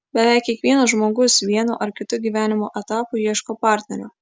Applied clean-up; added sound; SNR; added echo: none; none; none; none.